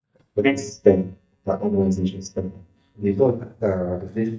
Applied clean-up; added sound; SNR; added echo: neural mask model DeepFilterNet 3.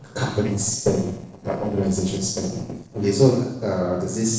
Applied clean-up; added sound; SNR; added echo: neural separator model SepFormer DNS4.